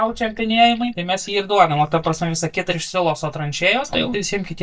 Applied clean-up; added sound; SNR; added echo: neural mask model DeepFilterNet 3.